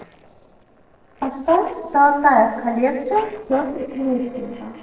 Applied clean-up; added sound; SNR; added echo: neural separator model SepFormer DNS4.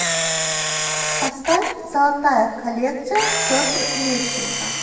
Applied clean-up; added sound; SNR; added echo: none; Camera; 1 dB; reverberation time 1.1 s.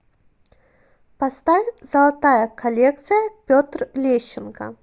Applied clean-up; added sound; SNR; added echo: none; none; none; none.